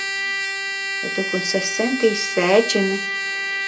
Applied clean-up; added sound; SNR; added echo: none; Trumpet; 2 dB; reverberation time 0.2 s.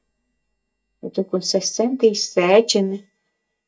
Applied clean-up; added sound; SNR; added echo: neural mask model DeepFilterNet 3.